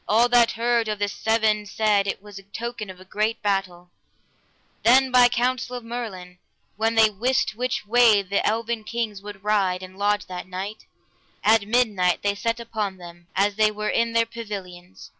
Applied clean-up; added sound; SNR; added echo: none; none; none; none.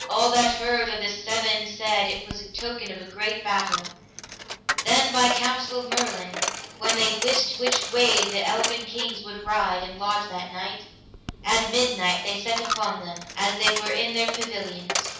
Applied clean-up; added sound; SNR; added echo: none; Coin (dropping); 7 dB; reverberation time 0.7 s.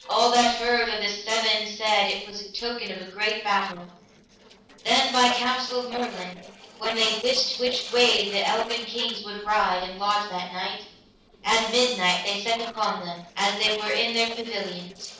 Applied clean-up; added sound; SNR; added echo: neural separator model SepFormer DNS4.